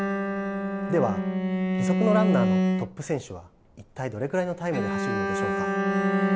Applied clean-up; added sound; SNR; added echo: none; Bowed string instrument + Bowed string instrument; -4 dB; none.